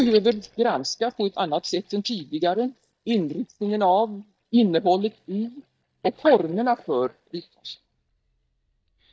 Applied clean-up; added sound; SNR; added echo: neural mask model DeepFilterNet 3.